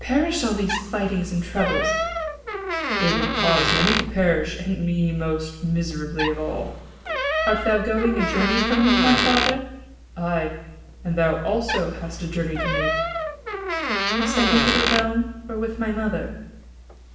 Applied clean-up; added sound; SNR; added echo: none; Door; 2 dB; reverberation time 0.8 s.